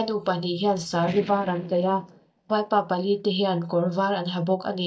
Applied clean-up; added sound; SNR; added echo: neural mask model DeepFilterNet 3.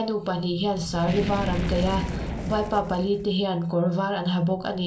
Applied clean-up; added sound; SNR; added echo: none; Fire; 8 dB; reverberation time 0.2 s.